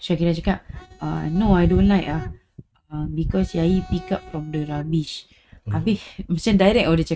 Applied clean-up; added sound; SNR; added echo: neural mask model RNNoise.